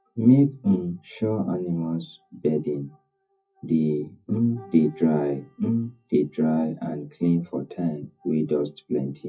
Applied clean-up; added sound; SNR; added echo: classical method WPE with log-MMSE.